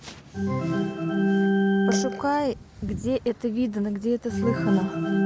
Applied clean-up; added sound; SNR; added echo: none; Organ; -2 dB; none.